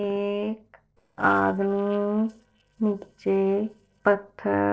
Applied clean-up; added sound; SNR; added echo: neural separator model SepFormer DNS4.